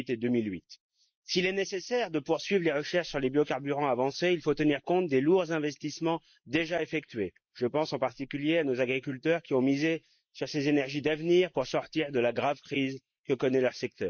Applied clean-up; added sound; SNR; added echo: neural mask model Resemble Enhance denoiser.